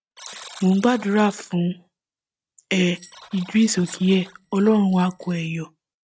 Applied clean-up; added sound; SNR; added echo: neural mask model RNNoise.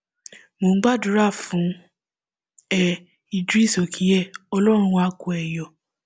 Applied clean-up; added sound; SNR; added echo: none; none; none; none.